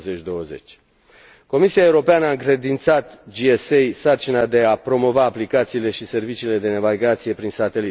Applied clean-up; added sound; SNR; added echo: none; none; none; none.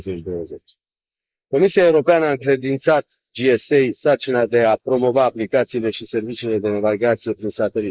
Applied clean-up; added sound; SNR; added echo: neural mask model Resemble Enhance denoiser.